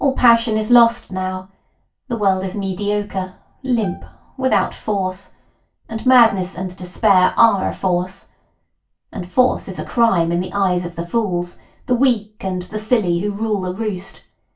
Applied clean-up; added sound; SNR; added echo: none; Bowed string instrument; 20 dB; reverberation time 0.2 s.